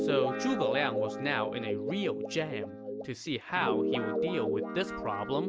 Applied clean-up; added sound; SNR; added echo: none; Guitar; 0 dB; none.